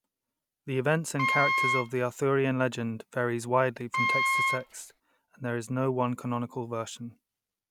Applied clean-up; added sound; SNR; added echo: none; Wind instrument, woodwind instrument; -2 dB; none.